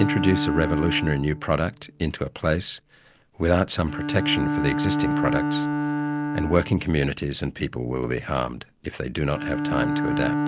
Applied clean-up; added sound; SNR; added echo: none; Bowed string instrument; 2 dB; none.